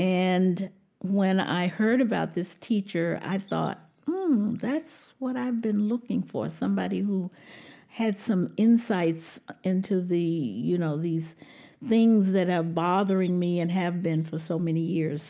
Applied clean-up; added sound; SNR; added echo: neural mask model Resemble Enhance denoiser.